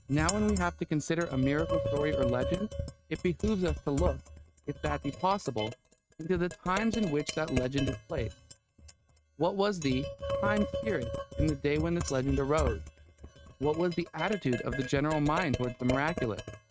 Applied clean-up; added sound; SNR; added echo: neural mask model RNNoise.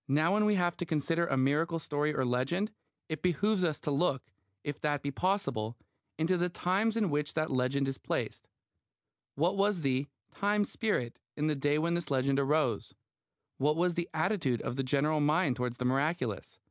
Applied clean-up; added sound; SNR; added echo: none; none; none; none.